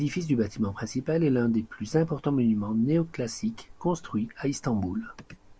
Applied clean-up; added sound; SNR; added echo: none; none; none; none.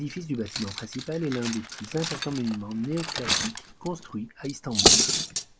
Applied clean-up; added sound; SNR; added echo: none; Cutlery, silverware; -3 dB; none.